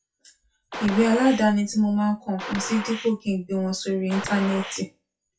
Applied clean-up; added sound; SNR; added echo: classical method WPE with log-MMSE.